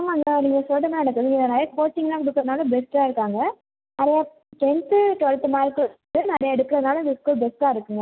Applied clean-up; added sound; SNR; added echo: none; none; none; none.